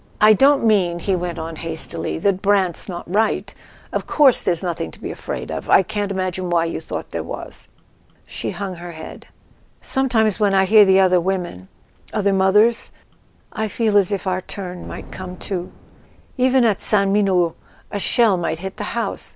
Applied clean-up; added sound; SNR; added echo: none; Boom; 17 dB; none.